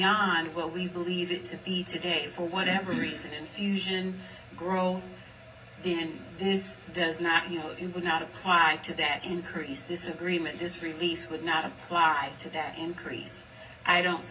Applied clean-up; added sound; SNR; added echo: none; none; none; reverberation time 0.4 s.